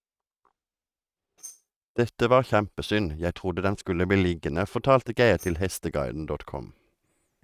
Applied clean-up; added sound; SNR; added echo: neural mask model RNNoise.